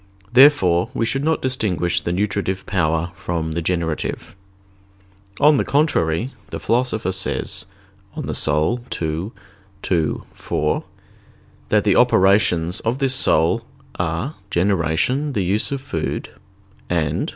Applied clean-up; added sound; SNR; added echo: none; none; none; none.